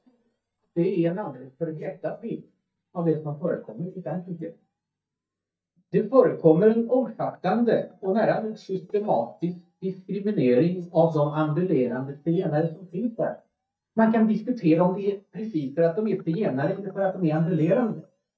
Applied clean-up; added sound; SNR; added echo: neural mask model DeepFilterNet 3.